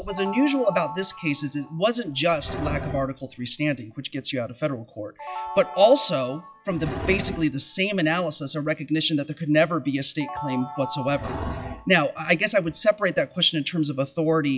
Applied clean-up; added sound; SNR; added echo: classical method log-MMSE.